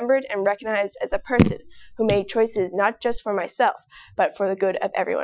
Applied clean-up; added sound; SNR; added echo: classical method Wiener filter.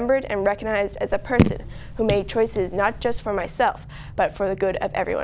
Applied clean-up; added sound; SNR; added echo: none; Raindrop / Drip; 2 dB; none.